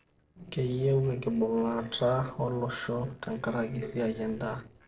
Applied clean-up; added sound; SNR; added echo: neural separator model SepFormer DNS4.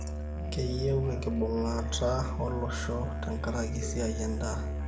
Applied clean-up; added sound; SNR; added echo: none; Musical instrument; 1 dB; reverberation time 1.0 s.